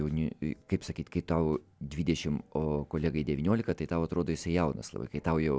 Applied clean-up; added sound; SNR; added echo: none; none; none; none.